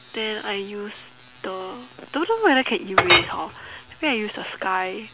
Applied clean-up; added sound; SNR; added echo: none; Chink, clink; -2 dB; none.